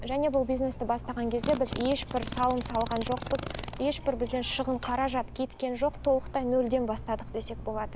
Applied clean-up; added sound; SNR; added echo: none; Fart + Cutlery, silverware; 9 dB; none.